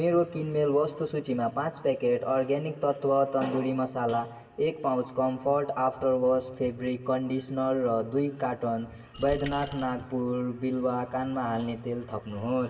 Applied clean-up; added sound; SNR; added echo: none; Coin (dropping); 14 dB; reverberation time 1.9 s.